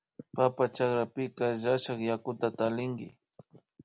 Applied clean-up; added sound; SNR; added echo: none; none; none; none.